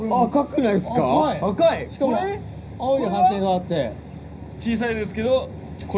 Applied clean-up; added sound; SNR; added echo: none; none; none; reverberation time 0.5 s.